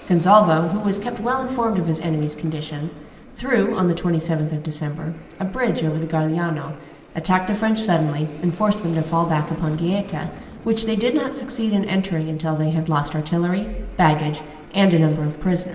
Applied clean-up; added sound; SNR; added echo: none; Aircraft; 20 dB; reverberation time 1.2 s.